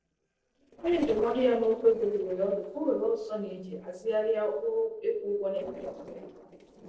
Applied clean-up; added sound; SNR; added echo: neural separator model SepFormer DNS4.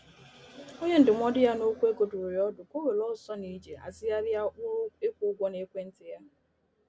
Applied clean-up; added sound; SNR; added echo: none; none; none; none.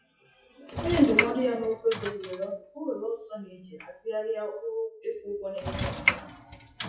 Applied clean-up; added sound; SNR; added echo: classical method WPE with log-MMSE.